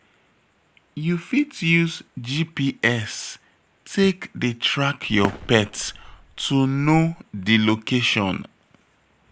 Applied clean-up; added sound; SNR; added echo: none; Fireworks; 13 dB; none.